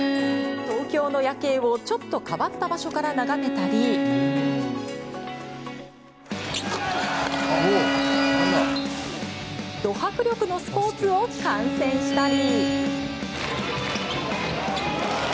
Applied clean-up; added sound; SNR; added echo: none; Bowed string instrument; 3 dB; none.